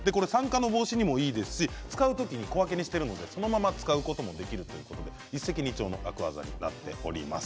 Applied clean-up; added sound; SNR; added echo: none; none; none; none.